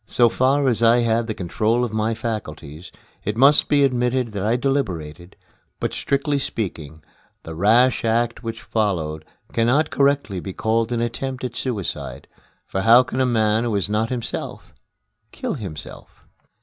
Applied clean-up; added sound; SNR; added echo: none; none; none; none.